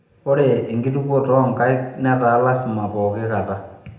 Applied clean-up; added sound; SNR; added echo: none; none; none; reverberation time 0.7 s.